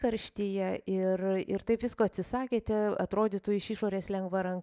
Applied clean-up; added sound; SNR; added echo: none; none; none; none.